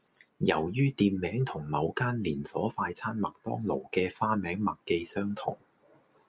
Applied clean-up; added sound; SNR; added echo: none; none; none; none.